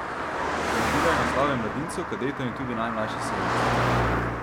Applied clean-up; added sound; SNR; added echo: none; Car passing by; -5 dB; none.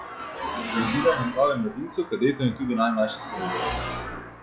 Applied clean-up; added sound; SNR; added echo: classical method log-MMSE.